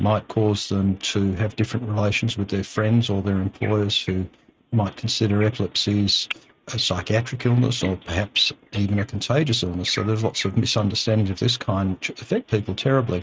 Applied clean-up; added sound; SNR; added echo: neural mask model RNNoise.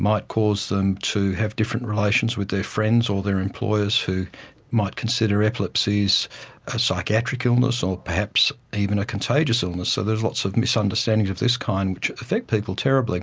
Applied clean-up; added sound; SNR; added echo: none; none; none; none.